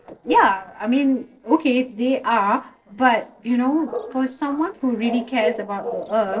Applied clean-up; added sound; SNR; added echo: neural separator model SepFormer DNS4.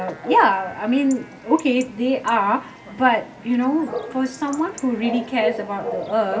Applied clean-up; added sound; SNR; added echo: none; Bark / Chatter / Chirp, tweet / Livestock, farm animals, working animals; 11 dB; reverberation time 0.2 s.